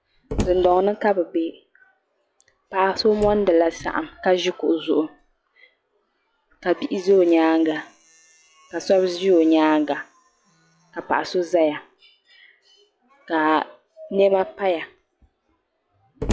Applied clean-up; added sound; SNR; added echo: classical method log-MMSE.